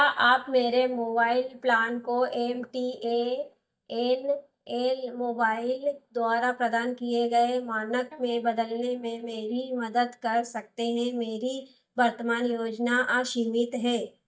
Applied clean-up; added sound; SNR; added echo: neural mask model DeepFilterNet 3.